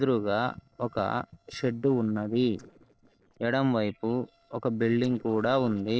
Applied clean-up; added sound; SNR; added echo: neural separator model SepFormer DNS4.